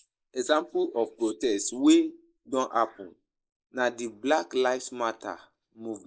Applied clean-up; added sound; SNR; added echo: neural mask model Resemble Enhance denoiser.